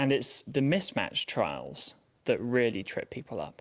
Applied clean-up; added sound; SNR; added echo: none; none; none; none.